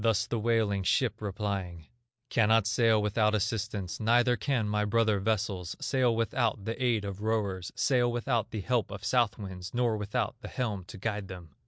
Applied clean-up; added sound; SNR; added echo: none; none; none; none.